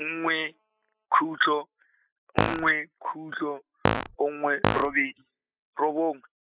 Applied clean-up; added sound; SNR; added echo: classical method spectral subtraction.